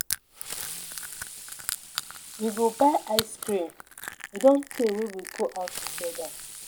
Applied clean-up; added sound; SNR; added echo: none; Fireworks + Crushing; 8 dB; none.